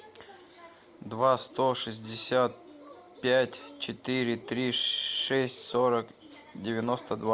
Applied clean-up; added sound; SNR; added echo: none; none; none; none.